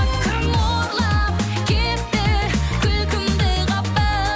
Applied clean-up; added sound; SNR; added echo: none; none; none; none.